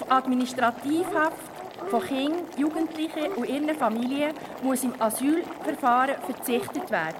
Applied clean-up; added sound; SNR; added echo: none; Dog + Boiling; 11 dB; none.